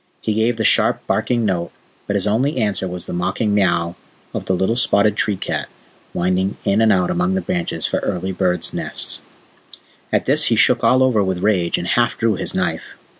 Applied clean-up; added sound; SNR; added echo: none; none; none; none.